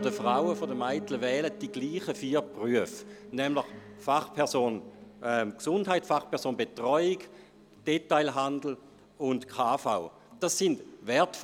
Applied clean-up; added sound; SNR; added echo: none; Piano; 14 dB; none.